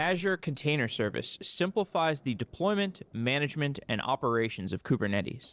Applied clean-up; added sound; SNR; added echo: neural separator model SepFormer DNS4.